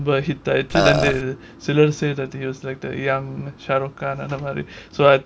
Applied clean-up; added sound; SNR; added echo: none; Burping, eructation; -2 dB; none.